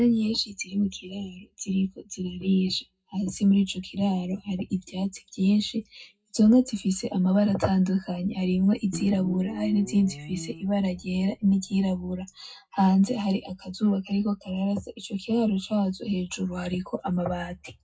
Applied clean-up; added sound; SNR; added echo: none; Guitar; 15 dB; reverberation time 0.3 s.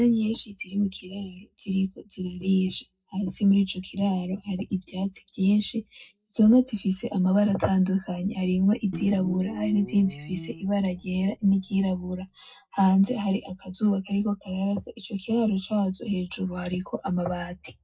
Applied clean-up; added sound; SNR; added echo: neural separator model SepFormer DNS4.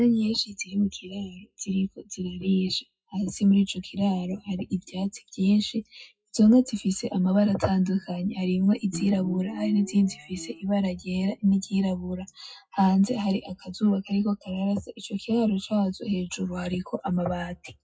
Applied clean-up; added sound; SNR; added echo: classical method WPE with log-MMSE.